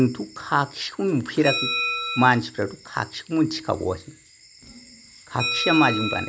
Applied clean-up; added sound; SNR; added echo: none; Bell; 7 dB; none.